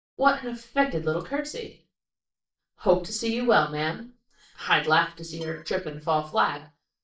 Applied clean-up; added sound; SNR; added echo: neural mask model DeepFilterNet 3.